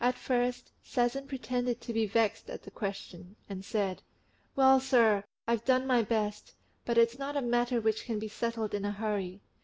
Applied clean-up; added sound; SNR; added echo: none; none; none; none.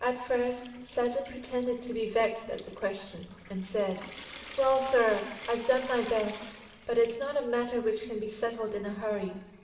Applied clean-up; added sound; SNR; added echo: none; Trickle, dribble / Sink (filling or washing) / Water tap, faucet; 17 dB; reverberation time 1.1 s.